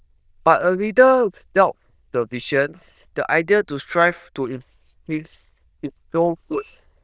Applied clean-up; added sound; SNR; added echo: neural diffusion model UNIVERSE++.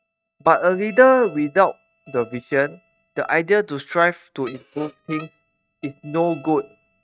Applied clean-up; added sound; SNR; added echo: neural mask model RNNoise.